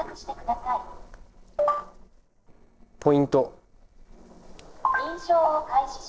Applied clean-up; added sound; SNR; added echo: neural separator model SepFormer DNS4.